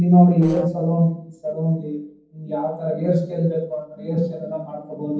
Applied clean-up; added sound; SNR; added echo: neural separator model SepFormer DNS4.